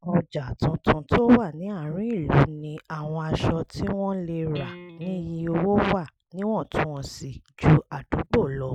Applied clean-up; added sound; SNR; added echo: none; Electric guitar; 15 dB; none.